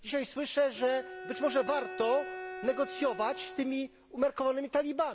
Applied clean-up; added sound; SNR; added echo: none; Bowed string instrument; 11 dB; none.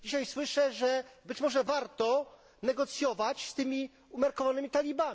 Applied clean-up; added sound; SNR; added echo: none; none; none; none.